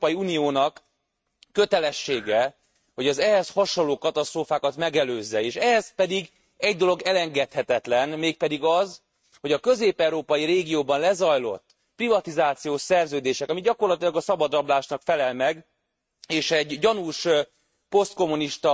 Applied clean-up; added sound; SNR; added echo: neural mask model RNNoise.